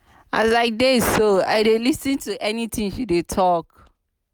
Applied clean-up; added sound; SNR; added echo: none; none; none; none.